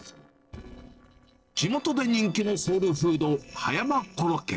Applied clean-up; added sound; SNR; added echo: neural separator model SepFormer DNS4.